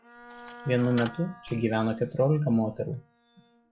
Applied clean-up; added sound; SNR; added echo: classical method log-MMSE.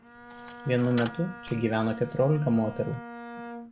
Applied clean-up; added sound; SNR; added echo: none; Coin (dropping) + Bowed string instrument; 14 dB; none.